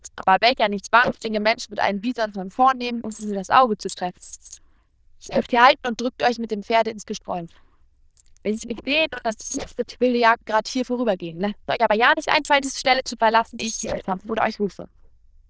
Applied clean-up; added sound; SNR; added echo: neural diffusion model UNIVERSE++.